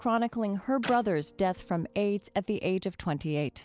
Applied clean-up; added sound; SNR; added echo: none; Clapping; 14 dB; none.